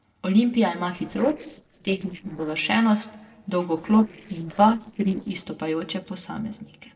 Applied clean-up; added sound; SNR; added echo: neural separator model SepFormer DNS4.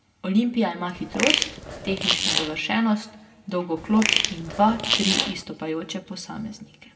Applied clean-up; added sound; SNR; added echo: none; Fart; 0 dB; reverberation time 1.3 s.